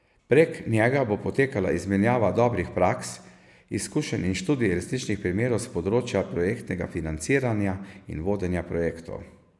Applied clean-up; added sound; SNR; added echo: none; none; none; none.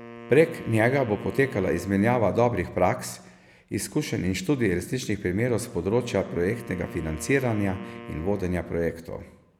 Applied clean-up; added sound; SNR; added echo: none; Wind instrument, woodwind instrument; 18 dB; none.